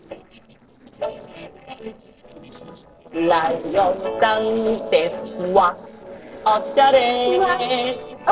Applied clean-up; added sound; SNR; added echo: neural separator model SepFormer DNS4.